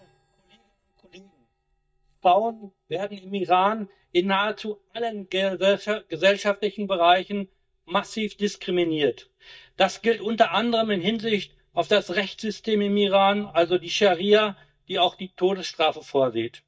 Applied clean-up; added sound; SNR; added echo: neural mask model DeepFilterNet 3.